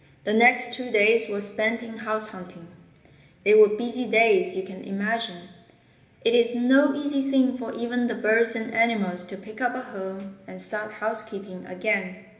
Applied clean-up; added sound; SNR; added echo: none; none; none; reverberation time 1.1 s.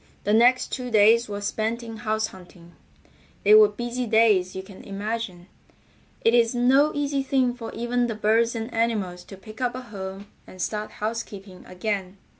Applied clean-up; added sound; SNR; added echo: none; none; none; none.